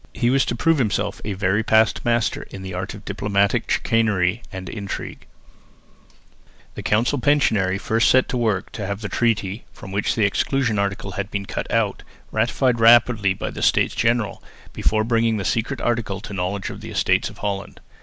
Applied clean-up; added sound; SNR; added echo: none; none; none; none.